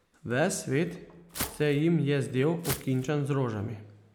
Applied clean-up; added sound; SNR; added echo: none; Walk, footsteps; 9 dB; none.